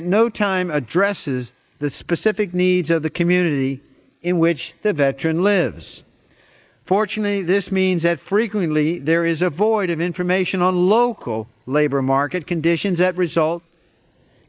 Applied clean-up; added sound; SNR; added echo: neural mask model Resemble Enhance denoiser.